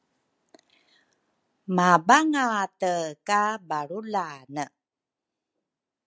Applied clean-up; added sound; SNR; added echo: none; none; none; none.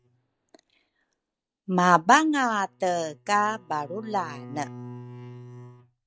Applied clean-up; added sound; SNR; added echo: neural mask model DeepFilterNet 3.